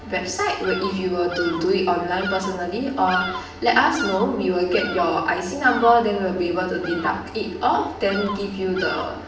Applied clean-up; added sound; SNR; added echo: none; Bird vocalization, bird call, bird song; 11 dB; reverberation time 0.6 s.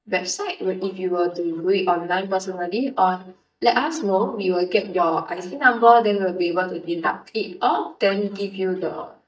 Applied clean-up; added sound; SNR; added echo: neural mask model DeepFilterNet 3.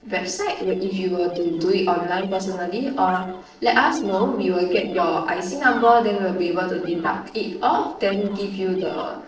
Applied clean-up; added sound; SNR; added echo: neural separator model SepFormer DNS4.